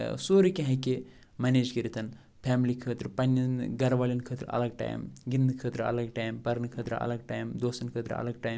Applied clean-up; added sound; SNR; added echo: none; none; none; none.